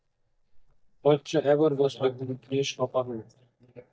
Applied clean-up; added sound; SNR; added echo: neural mask model DeepFilterNet 3.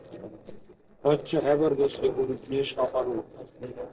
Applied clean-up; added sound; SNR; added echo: neural separator model SepFormer DNS4.